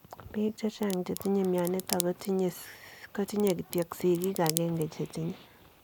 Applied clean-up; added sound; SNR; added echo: none; Crack; 10 dB; none.